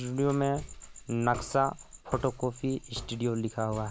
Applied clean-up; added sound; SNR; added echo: none; Walk, footsteps; 15 dB; none.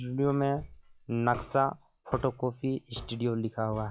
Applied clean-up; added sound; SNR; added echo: classical method log-MMSE.